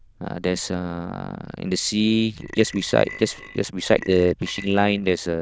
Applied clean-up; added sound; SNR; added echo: neural diffusion model UNIVERSE++.